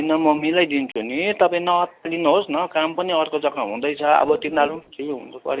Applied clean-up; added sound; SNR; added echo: none; none; none; none.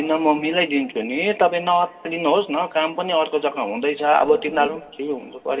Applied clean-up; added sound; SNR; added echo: none; none; none; reverberation time 1.9 s.